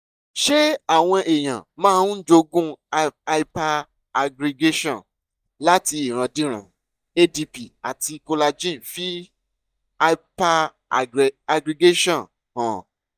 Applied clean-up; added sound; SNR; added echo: neural mask model DeepFilterNet 3.